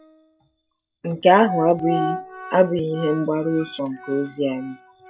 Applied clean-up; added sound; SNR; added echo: classical method log-MMSE.